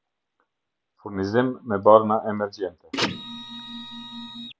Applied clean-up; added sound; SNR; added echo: none; Printer; 7 dB; none.